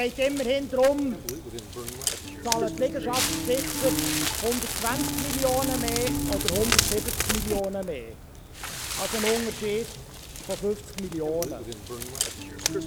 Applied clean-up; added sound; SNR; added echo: none; Crackle; 1 dB; none.